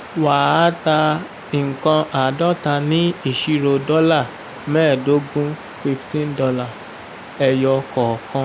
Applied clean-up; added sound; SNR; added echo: none; Waves, surf; 16 dB; none.